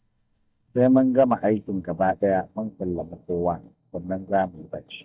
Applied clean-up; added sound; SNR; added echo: neural mask model DeepFilterNet 3.